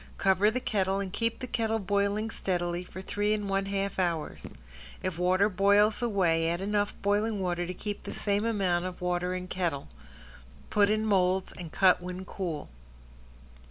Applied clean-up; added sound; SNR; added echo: none; Raindrop / Drip; 20 dB; none.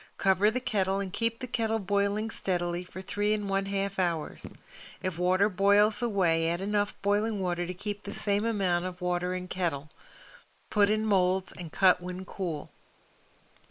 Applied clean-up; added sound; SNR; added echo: neural mask model Resemble Enhance denoiser.